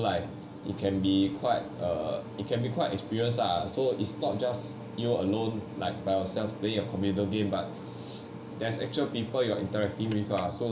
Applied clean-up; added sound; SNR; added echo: none; Mechanical fan; 17 dB; reverberation time 0.4 s.